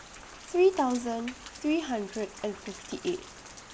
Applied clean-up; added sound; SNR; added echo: none; Rain; 16 dB; none.